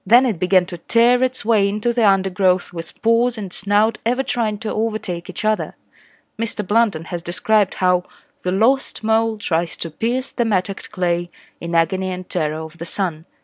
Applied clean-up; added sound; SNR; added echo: none; none; none; none.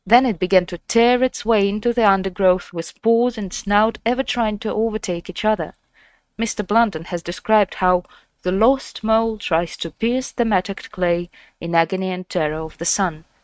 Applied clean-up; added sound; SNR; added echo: neural mask model RNNoise.